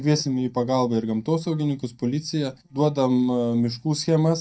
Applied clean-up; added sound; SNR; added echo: neural mask model DeepFilterNet 3.